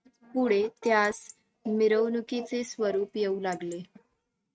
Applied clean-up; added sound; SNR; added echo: neural mask model RNNoise.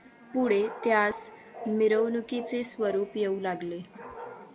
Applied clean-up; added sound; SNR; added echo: none; Bark / Chatter / Chirp, tweet / Livestock, farm animals, working animals; 14 dB; none.